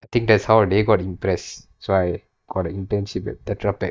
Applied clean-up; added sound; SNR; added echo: neural mask model DeepFilterNet 3.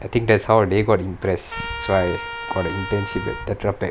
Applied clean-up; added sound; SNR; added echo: none; Trumpet; 12 dB; none.